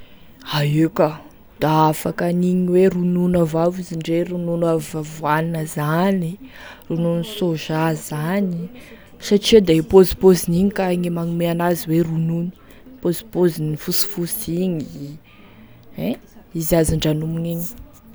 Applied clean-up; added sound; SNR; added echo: none; none; none; none.